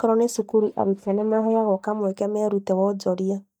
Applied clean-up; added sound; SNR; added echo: neural mask model DeepFilterNet 3.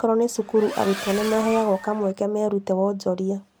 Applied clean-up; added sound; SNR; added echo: none; Accelerating, revving, vroom; 12 dB; none.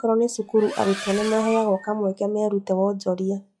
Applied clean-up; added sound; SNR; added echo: classical method log-MMSE.